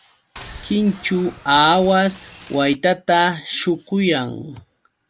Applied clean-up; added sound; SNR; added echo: none; Boat, Water vehicle; 19 dB; none.